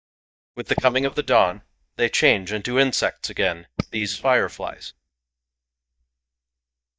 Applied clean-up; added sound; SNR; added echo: neural mask model DeepFilterNet 3.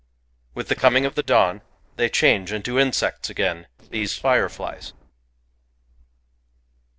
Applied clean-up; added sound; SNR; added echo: neural separator model SepFormer DNS4.